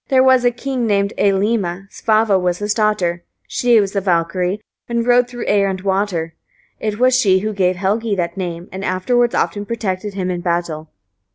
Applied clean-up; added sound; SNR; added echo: none; none; none; none.